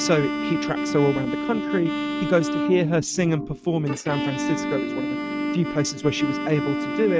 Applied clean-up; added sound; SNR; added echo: neural mask model RNNoise.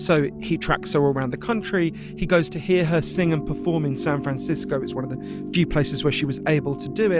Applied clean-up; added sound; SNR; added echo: none; none; none; none.